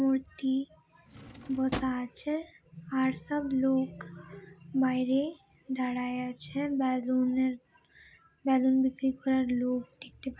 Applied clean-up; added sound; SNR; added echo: none; Drawer open or close; 10 dB; none.